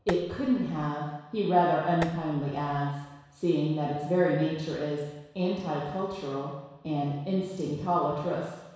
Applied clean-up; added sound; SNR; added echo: none; Tap; 12 dB; reverberation time 1.1 s.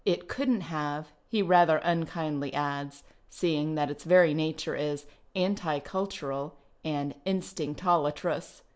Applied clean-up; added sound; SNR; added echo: none; none; none; none.